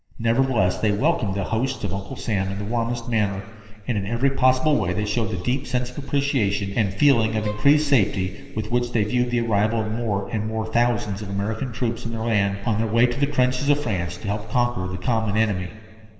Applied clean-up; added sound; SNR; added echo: neural separator model SepFormer DNS4.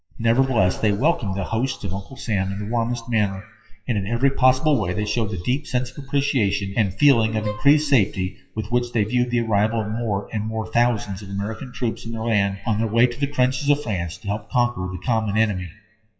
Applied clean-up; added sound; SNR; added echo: classical method WPE with log-MMSE.